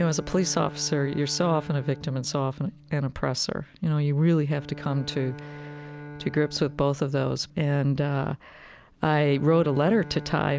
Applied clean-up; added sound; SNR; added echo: none; Bowed string instrument; 16 dB; none.